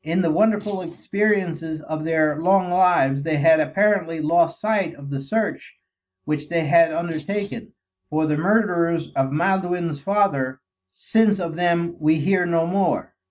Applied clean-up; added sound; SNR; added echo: neural mask model RNNoise.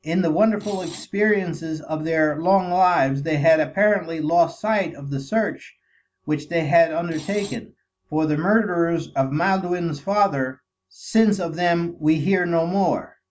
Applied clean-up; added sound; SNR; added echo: none; Screech; 19 dB; none.